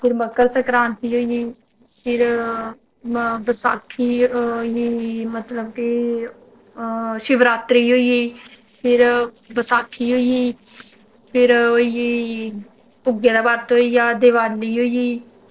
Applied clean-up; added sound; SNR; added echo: neural separator model SepFormer DNS4.